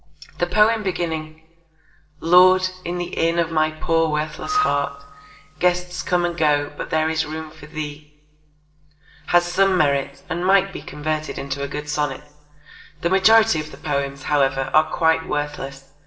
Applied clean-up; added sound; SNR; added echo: neural separator model SepFormer DNS4.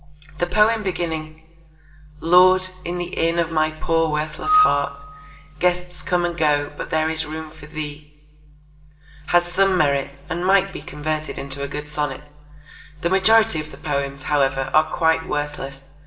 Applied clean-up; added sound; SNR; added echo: none; Screech / Glass; 0 dB; reverberation time 1.4 s.